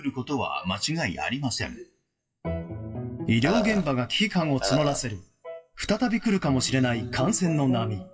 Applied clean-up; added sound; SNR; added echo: classical method WPE with log-MMSE.